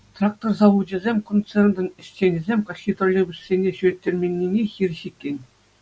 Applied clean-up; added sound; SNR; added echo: none; none; none; none.